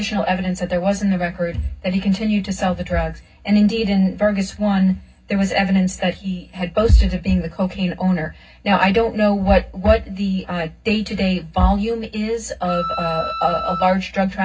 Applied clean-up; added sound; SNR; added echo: none; Wind instrument, woodwind instrument; 8 dB; reverberation time 0.4 s.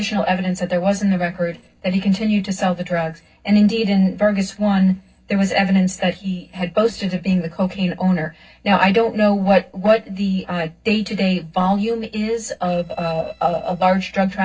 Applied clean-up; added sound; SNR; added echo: neural separator model SepFormer DNS4.